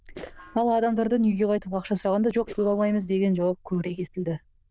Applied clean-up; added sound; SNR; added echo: neural diffusion model UNIVERSE++.